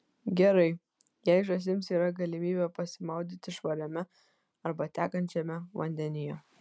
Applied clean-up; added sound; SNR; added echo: none; none; none; none.